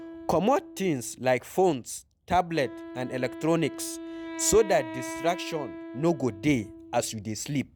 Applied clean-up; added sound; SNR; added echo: none; Wind instrument, woodwind instrument; 13 dB; none.